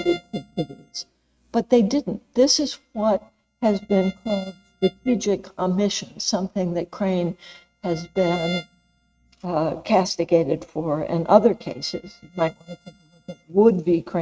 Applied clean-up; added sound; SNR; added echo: neural mask model RNNoise.